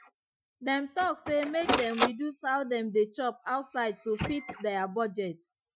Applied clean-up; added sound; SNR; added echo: classical method Wiener filter.